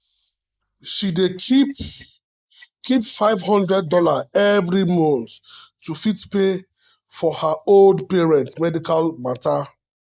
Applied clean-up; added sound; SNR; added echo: neural mask model Resemble Enhance denoiser.